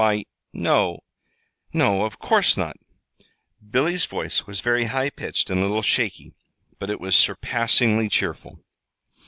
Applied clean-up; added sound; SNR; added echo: none; none; none; none.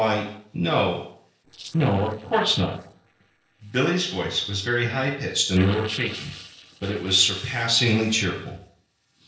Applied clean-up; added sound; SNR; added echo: neural separator model SepFormer DNS4.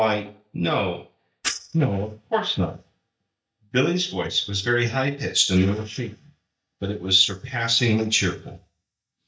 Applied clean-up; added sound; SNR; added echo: neural mask model DeepFilterNet 3.